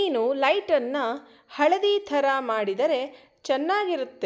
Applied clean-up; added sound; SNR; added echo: none; none; none; none.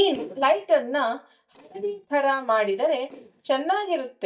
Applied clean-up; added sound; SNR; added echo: neural mask model DeepFilterNet 3.